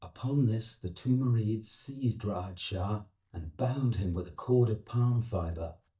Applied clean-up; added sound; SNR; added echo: neural mask model DeepFilterNet 3.